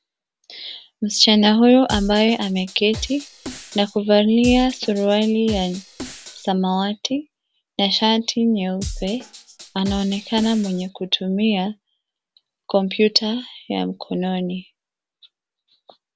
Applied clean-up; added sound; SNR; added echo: none; Drum kit; 13 dB; none.